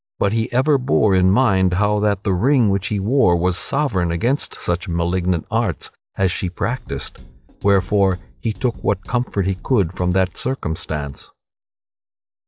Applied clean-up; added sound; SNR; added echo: neural separator model SepFormer DNS4.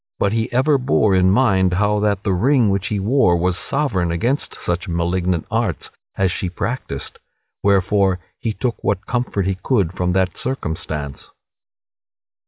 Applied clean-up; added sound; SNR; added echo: none; none; none; none.